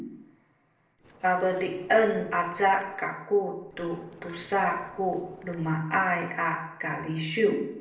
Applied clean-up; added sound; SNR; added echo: neural separator model SepFormer DNS4.